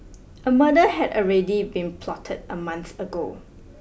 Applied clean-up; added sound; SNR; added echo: none; none; none; none.